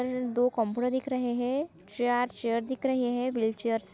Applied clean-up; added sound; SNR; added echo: none; none; none; none.